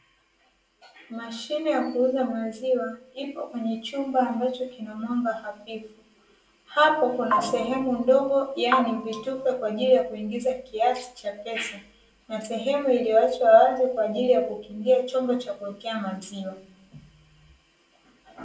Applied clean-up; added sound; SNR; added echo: none; none; none; reverberation time 0.2 s.